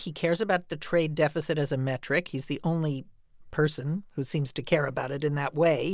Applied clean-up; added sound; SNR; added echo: none; none; none; none.